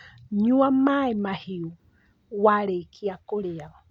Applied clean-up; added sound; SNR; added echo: none; none; none; none.